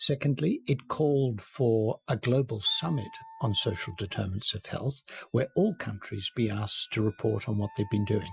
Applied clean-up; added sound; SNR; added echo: classical method Wiener filter.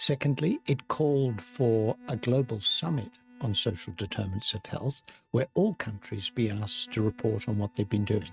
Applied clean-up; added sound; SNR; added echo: neural mask model RNNoise.